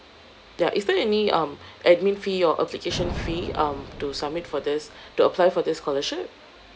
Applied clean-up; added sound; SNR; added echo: none; Thunder; 15 dB; none.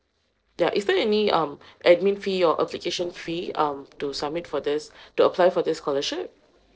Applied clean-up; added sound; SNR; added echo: neural separator model SepFormer DNS4.